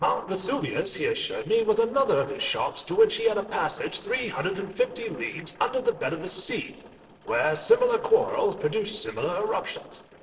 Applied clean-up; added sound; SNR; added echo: neural separator model SepFormer DNS4.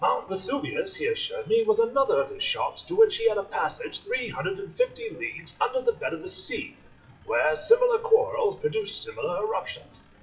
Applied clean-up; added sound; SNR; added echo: classical method WPE with log-MMSE.